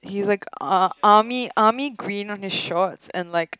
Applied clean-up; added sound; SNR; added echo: none; none; none; none.